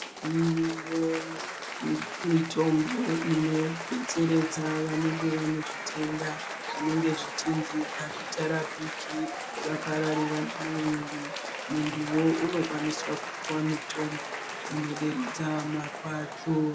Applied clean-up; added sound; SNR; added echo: none; Applause / Cheering; 7 dB; none.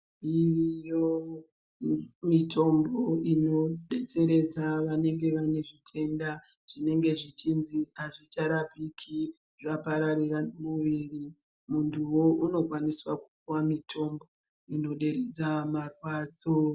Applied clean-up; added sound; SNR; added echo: none; none; none; none.